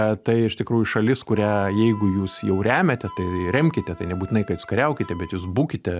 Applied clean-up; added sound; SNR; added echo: none; Wind instrument, woodwind instrument; 19 dB; none.